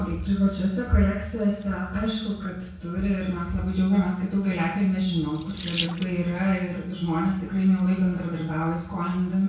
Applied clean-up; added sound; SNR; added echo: none; Sink (filling or washing) / Water tap, faucet; 15 dB; reverberation time 0.6 s.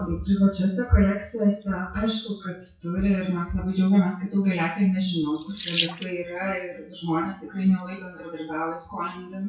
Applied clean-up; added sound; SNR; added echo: classical method WPE with log-MMSE.